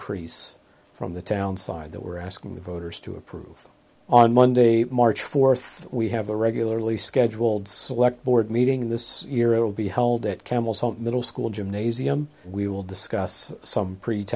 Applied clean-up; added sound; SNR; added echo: none; none; none; none.